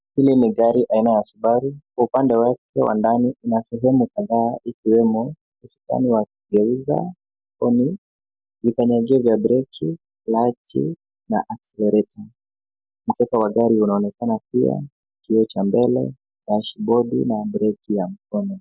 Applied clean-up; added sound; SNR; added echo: none; none; none; none.